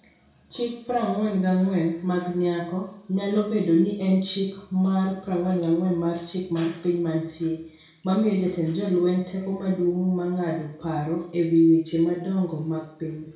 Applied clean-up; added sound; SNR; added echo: none; none; none; reverberation time 0.5 s.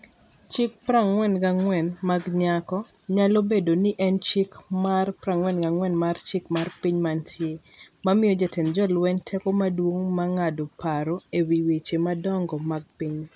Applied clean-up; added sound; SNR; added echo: none; none; none; none.